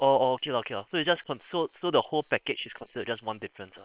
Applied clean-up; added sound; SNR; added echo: neural separator model SepFormer WHAM!.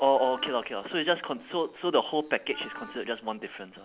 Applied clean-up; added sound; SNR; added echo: none; Wind instrument, woodwind instrument; 18 dB; none.